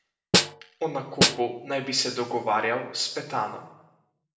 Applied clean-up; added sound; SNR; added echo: none; Snare drum; -4 dB; reverberation time 0.7 s.